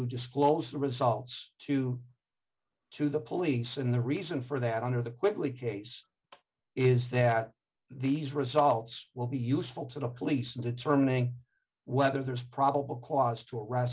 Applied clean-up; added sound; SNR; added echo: none; none; none; none.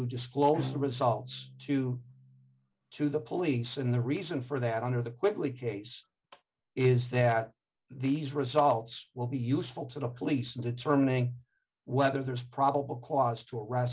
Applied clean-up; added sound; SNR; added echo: none; Bowed string instrument; 14 dB; none.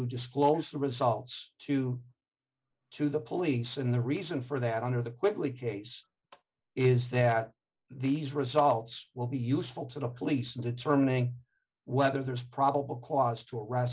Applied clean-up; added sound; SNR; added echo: neural mask model Resemble Enhance denoiser.